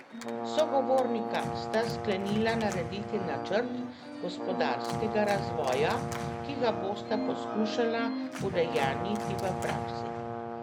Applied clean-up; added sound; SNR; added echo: none; Brass instrument + Organ; 2 dB; none.